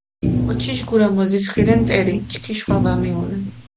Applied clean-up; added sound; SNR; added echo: none; Thump, thud; 1 dB; none.